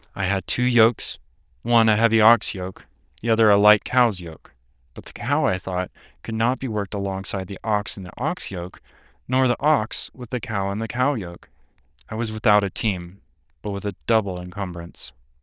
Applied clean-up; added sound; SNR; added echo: neural diffusion model UNIVERSE++.